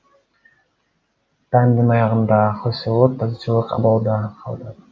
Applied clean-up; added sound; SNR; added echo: none; none; none; none.